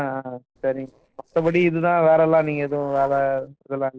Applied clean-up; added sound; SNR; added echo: neural separator model SepFormer DNS4.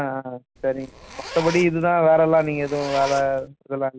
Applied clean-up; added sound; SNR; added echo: none; Zipper (clothing); 14 dB; none.